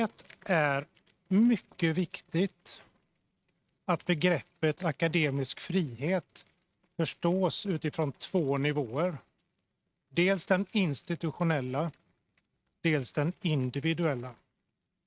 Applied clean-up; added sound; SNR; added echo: neural mask model RNNoise.